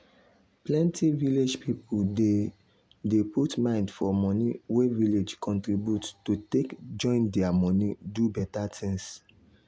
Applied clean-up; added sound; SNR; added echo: none; none; none; none.